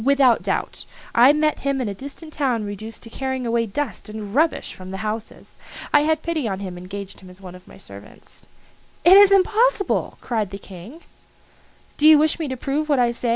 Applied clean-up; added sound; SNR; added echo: none; none; none; none.